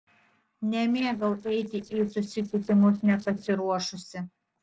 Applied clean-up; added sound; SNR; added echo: neural separator model SepFormer DNS4.